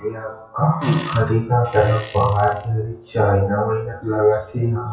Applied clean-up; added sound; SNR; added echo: classical method WPE with log-MMSE.